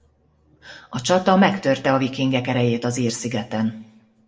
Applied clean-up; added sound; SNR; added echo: none; none; none; reverberation time 0.7 s.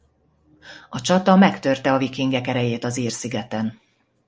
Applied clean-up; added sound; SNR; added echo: none; none; none; none.